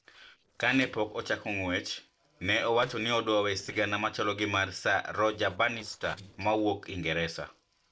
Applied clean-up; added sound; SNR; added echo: neural separator model SepFormer DNS4.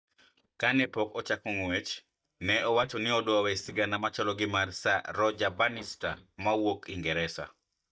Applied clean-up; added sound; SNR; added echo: neural mask model DeepFilterNet 3.